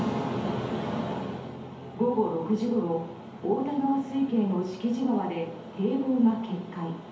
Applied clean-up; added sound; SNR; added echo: none; Strum; 17 dB; reverberation time 2.2 s.